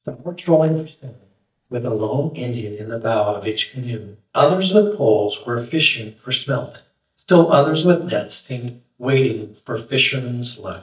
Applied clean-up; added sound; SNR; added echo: neural mask model DeepFilterNet 3.